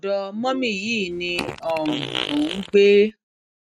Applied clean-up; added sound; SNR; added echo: neural mask model RNNoise.